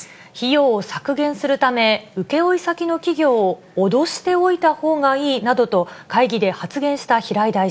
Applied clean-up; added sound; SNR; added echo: none; none; none; none.